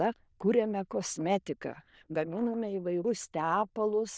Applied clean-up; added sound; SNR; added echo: neural diffusion model UNIVERSE++.